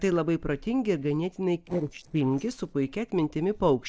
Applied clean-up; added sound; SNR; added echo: neural separator model SepFormer DNS4.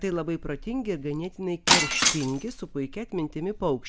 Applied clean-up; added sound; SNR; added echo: none; Shatter; -4 dB; none.